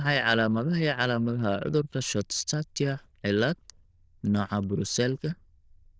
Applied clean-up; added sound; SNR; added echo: neural diffusion model UNIVERSE++.